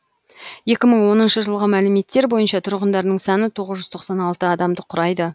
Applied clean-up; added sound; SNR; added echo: none; none; none; none.